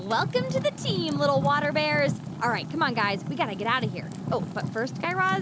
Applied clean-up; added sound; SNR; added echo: none; Fire; 5 dB; none.